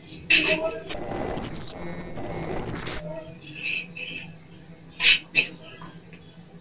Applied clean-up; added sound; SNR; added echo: neural separator model SepFormer DNS4.